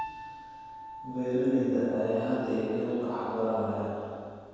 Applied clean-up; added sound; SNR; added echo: none; Piano; 16 dB; reverberation time 2.1 s.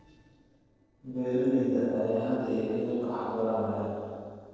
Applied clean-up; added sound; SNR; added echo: neural separator model SepFormer DNS4.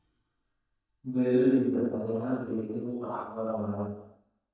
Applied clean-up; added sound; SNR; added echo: neural mask model DeepFilterNet 3.